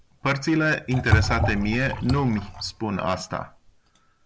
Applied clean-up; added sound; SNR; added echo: none; Liquid; 1 dB; none.